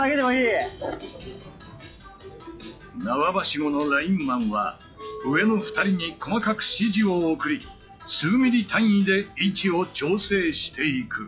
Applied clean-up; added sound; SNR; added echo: classical method log-MMSE.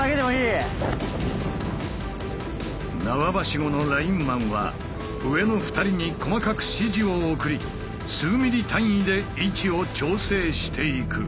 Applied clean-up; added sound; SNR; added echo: none; Chink, clink; 20 dB; none.